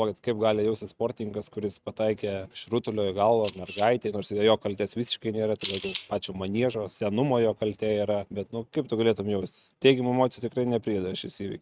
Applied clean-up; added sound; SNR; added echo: neural mask model RNNoise.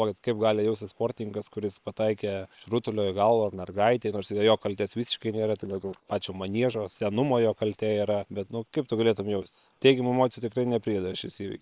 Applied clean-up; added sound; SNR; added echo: neural separator model SepFormer WHAM!.